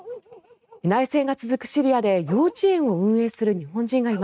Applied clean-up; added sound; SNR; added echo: neural mask model RNNoise.